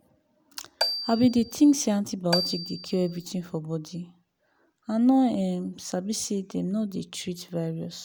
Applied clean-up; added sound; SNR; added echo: none; Marimba, xylophone; 6 dB; none.